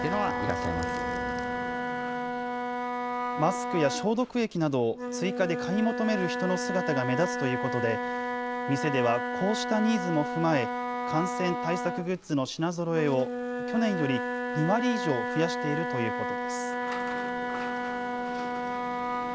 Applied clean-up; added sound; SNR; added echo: none; Wind instrument, woodwind instrument; 2 dB; none.